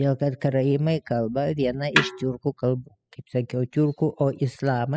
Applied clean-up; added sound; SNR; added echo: classical method spectral subtraction.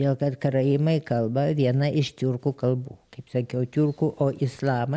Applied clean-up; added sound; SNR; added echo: none; none; none; none.